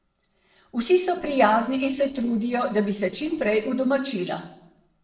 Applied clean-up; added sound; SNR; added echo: neural separator model SepFormer DNS4.